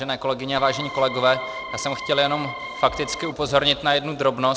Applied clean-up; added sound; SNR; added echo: none; Organ; 10 dB; none.